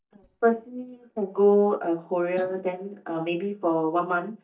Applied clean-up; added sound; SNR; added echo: neural mask model DeepFilterNet 3.